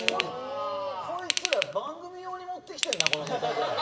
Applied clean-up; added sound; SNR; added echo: none; Ratchet, pawl / Tools; 2 dB; reverberation time 0.8 s.